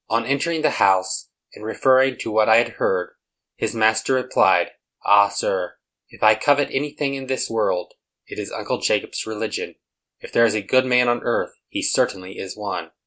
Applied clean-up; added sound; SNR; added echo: none; none; none; none.